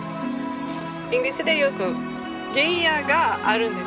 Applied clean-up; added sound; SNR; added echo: none; none; none; none.